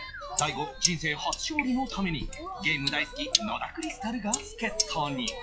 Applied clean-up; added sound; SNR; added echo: classical method log-MMSE.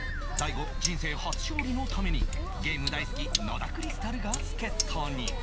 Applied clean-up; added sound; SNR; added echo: none; Sink (filling or washing); -4 dB; none.